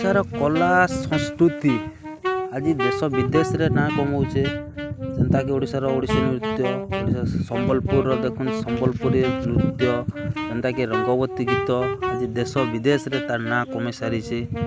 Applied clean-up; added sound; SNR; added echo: none; Wind instrument, woodwind instrument; 6 dB; none.